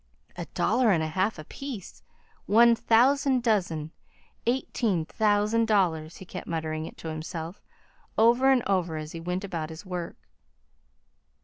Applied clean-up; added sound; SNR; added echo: none; none; none; none.